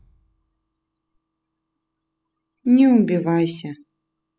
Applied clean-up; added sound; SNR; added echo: classical method spectral subtraction.